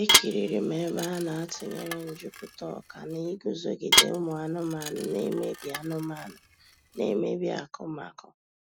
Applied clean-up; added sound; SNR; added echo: none; Dishes, pots, and pans / Glass; -2 dB; none.